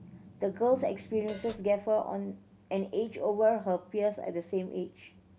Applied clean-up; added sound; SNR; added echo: none; Hi-hat; 16 dB; none.